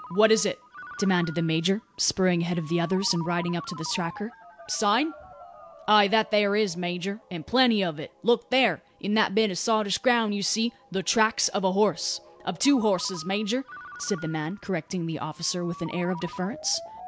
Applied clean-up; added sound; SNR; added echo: none; Ringtone; 19 dB; none.